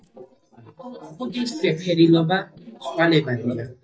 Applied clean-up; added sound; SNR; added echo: neural mask model DeepFilterNet 3.